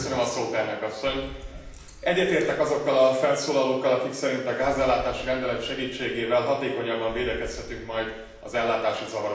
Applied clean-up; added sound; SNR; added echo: none; Boom; 18 dB; reverberation time 0.9 s.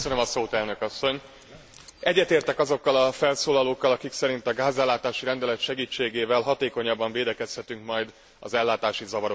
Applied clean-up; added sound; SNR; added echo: none; none; none; none.